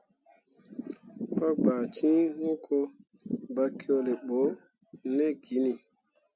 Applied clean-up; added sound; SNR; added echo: none; none; none; none.